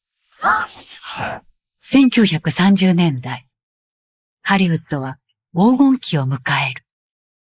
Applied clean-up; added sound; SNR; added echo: neural mask model Resemble Enhance denoiser.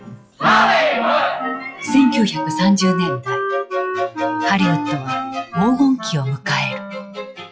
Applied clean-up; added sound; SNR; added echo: classical method log-MMSE.